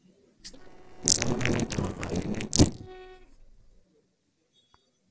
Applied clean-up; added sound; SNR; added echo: neural separator model SepFormer DNS4.